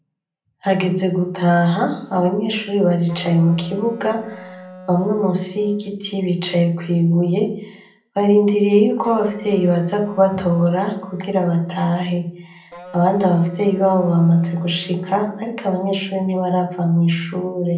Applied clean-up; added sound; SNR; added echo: none; Wind instrument, woodwind instrument; 20 dB; reverberation time 0.6 s.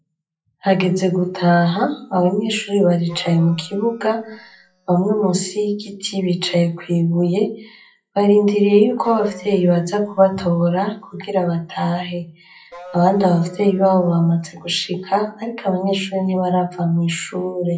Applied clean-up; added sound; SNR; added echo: classical method WPE with log-MMSE.